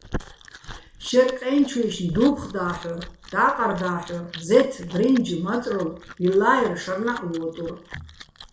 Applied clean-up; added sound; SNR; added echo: none; Chewing, mastication; 17 dB; reverberation time 0.5 s.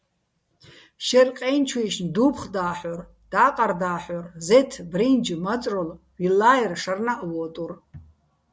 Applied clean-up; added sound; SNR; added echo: none; none; none; none.